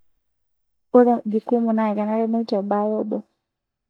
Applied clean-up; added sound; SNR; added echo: neural mask model DeepFilterNet 3.